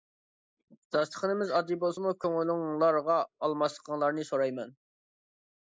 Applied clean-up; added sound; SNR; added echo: neural mask model Resemble Enhance denoiser.